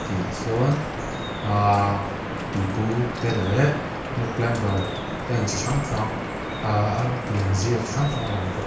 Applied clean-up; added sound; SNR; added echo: none; Drip; 5 dB; reverberation time 0.5 s.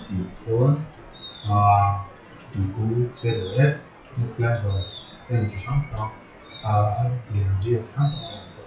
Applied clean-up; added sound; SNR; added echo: classical method WPE with log-MMSE.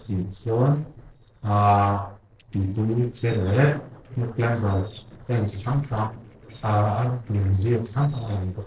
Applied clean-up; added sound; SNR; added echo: neural separator model SepFormer DNS4.